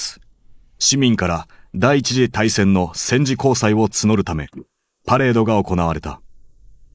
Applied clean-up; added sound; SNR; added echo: neural mask model Resemble Enhance denoiser.